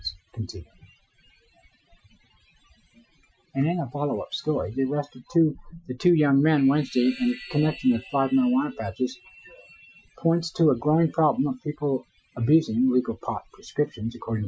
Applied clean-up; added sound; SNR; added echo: classical method Wiener filter.